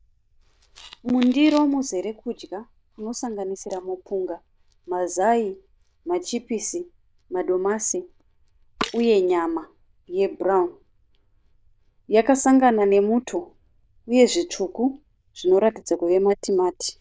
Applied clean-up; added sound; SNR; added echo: neural diffusion model UNIVERSE++.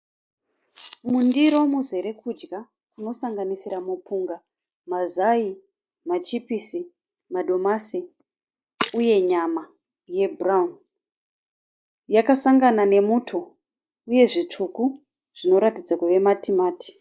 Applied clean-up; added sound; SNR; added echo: neural mask model Resemble Enhance denoiser.